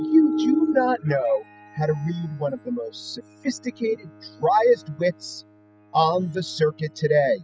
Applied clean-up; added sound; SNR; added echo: classical method spectral subtraction.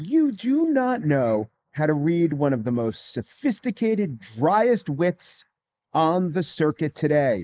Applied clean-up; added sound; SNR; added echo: neural mask model Resemble Enhance denoiser.